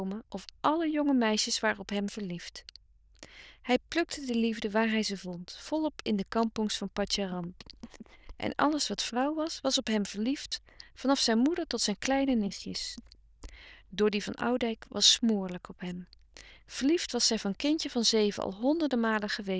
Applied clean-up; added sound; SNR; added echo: neural diffusion model UNIVERSE++.